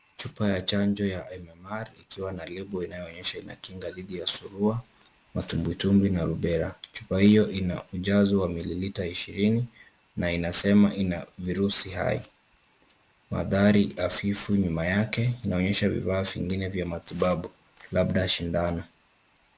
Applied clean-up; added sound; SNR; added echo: none; none; none; none.